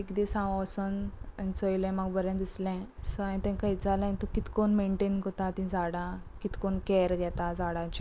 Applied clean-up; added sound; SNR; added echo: none; none; none; none.